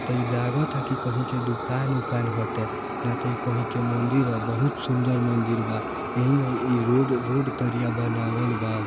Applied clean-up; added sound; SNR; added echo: none; Fire; 6 dB; none.